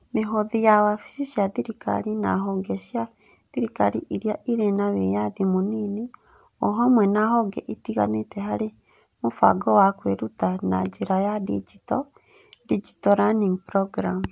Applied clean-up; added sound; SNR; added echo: none; none; none; none.